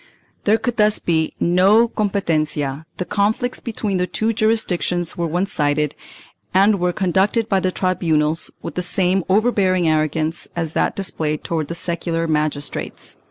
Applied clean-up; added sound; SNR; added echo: none; none; none; none.